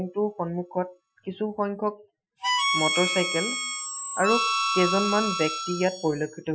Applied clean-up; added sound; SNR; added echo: classical method Wiener filter.